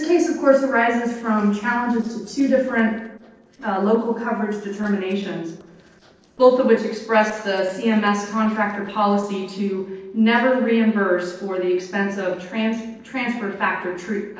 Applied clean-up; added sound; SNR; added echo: neural separator model SepFormer DNS4.